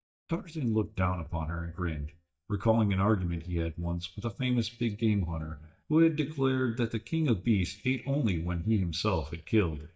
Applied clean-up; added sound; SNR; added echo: neural mask model DeepFilterNet 3.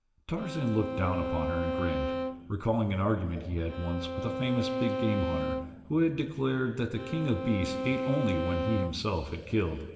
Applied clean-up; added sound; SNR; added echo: none; Bowed string instrument; 4 dB; reverberation time 2.0 s.